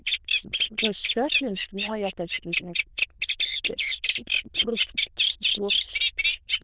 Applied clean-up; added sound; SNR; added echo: neural diffusion model UNIVERSE++.